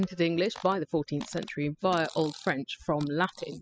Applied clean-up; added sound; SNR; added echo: classical method spectral subtraction.